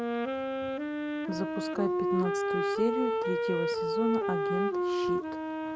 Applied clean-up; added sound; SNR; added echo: none; Wind instrument, woodwind instrument; -5 dB; none.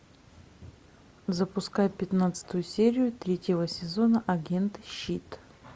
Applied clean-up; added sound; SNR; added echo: none; none; none; none.